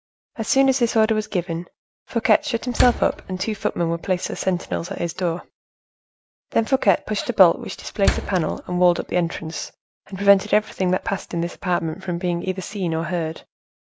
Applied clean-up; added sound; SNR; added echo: none; Slam; 6 dB; none.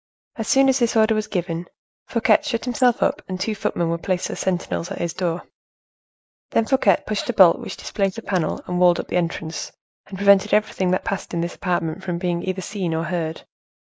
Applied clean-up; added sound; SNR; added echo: neural mask model Resemble Enhance denoiser.